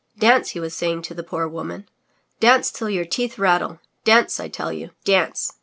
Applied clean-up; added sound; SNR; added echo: none; none; none; none.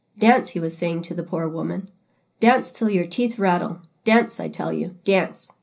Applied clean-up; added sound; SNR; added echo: none; none; none; reverberation time 0.5 s.